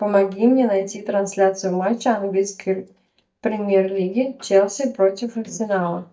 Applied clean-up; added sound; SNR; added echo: neural mask model DeepFilterNet 3.